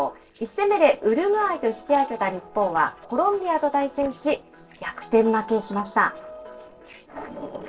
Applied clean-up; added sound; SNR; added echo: neural separator model SepFormer DNS4.